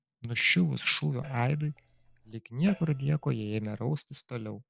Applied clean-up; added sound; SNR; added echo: neural separator model SepFormer DNS4.